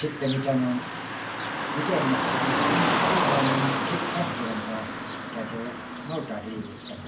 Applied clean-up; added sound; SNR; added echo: none; Car passing by / Traffic noise, roadway noise; -3 dB; reverberation time 0.3 s.